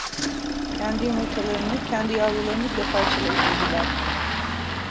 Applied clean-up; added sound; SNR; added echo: none; Engine starting; -2 dB; none.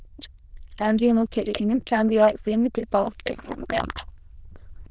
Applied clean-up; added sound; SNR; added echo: neural diffusion model UNIVERSE++.